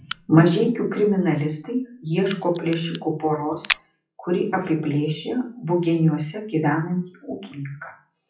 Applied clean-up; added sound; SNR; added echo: classical method WPE with log-MMSE.